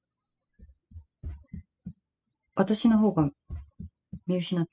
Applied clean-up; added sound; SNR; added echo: classical method spectral subtraction.